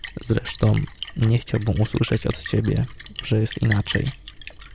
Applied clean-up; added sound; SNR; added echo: none; Splash, splatter; 13 dB; none.